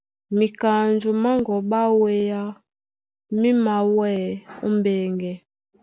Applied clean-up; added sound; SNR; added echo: none; none; none; none.